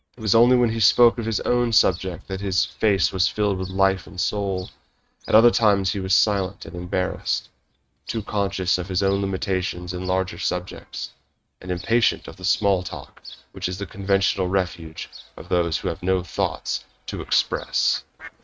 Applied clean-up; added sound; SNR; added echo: neural mask model RNNoise.